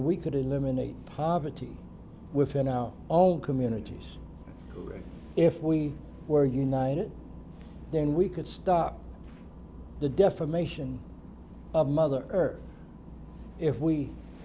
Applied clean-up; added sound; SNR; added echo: none; none; none; none.